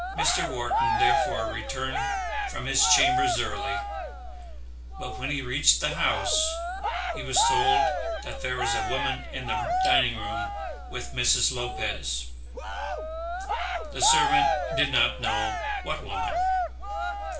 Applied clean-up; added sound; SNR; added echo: none; Cheering; 0 dB; reverberation time 0.4 s.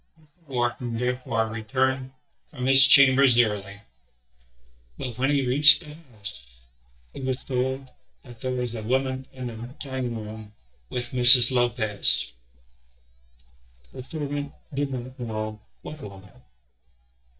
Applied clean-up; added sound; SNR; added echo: neural mask model DeepFilterNet 3.